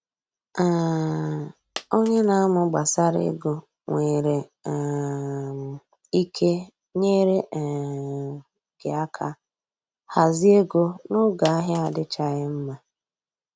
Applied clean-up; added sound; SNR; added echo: none; Coin (dropping); 19 dB; none.